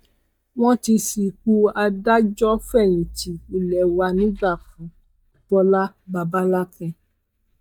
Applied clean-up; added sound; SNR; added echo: neural mask model DeepFilterNet 3.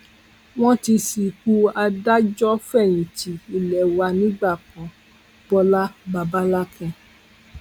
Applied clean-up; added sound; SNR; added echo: none; none; none; none.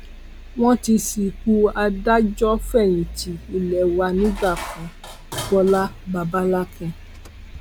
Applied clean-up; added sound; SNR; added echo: none; Accelerating, revving, vroom + Dishes, pots, and pans; 13 dB; none.